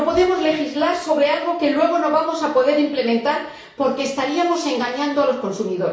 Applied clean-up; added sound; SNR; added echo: none; none; none; reverberation time 0.6 s.